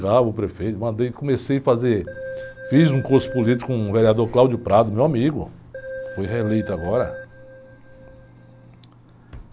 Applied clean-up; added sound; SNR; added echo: none; Keyboard (musical); 14 dB; none.